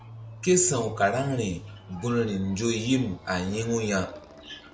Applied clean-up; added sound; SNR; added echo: none; Motorcycle; 18 dB; none.